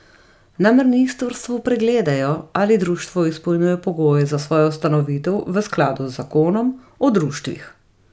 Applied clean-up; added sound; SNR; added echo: none; none; none; none.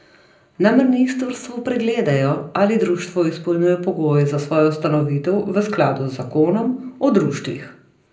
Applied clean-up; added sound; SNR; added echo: none; none; none; reverberation time 0.5 s.